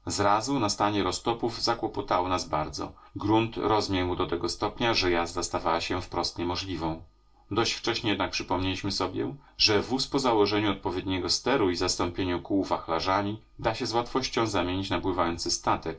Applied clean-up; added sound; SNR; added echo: none; none; none; reverberation time 0.2 s.